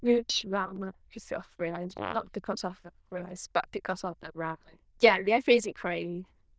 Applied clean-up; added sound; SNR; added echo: neural diffusion model UNIVERSE++.